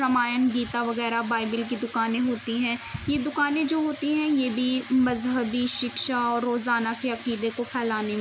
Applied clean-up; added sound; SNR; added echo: none; none; none; none.